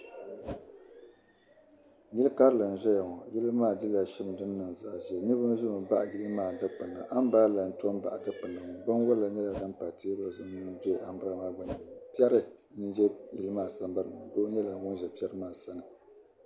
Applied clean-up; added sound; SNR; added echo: none; Whoosh, swoosh, swish; 12 dB; none.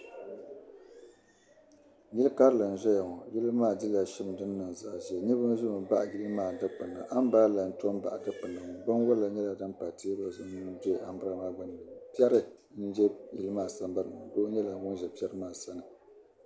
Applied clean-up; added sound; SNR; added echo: none; none; none; none.